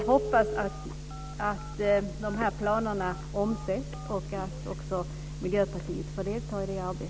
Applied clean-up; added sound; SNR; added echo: none; Telephone; 13 dB; none.